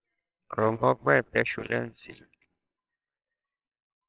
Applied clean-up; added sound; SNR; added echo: neural separator model SepFormer WHAMR!.